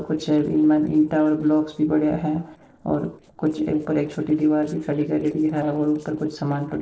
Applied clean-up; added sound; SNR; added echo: neural separator model SepFormer DNS4.